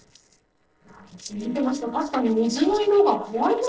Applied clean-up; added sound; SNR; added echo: neural separator model SepFormer DNS4.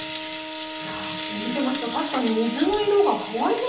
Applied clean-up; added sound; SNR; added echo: none; Wind instrument, woodwind instrument; 12 dB; reverberation time 0.4 s.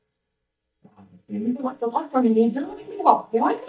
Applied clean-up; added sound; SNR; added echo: neural mask model DeepFilterNet 3.